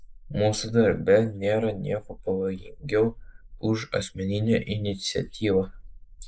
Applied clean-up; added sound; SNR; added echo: neural mask model Resemble Enhance denoiser.